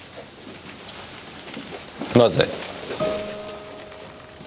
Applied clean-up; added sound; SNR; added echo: none; none; none; none.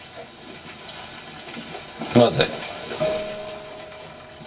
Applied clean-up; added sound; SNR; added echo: none; none; none; reverberation time 0.2 s.